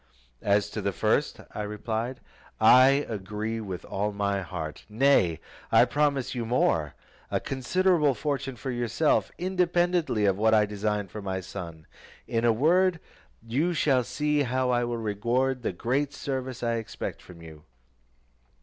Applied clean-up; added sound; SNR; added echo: none; none; none; none.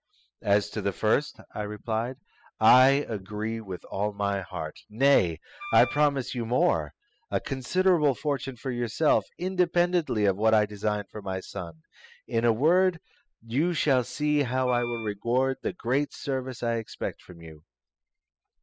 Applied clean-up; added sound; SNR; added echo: classical method spectral subtraction.